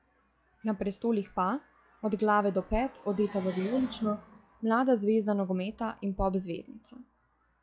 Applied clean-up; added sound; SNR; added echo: classical method log-MMSE.